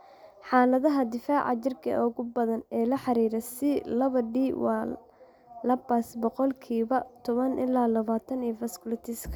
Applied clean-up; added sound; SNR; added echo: none; none; none; none.